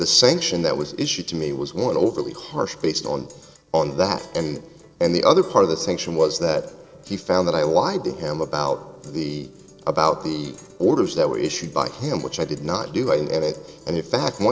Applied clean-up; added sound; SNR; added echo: neural separator model SepFormer DNS4.